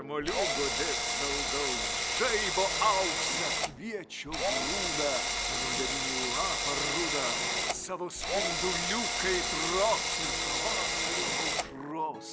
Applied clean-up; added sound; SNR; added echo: none; Drill; -3 dB; none.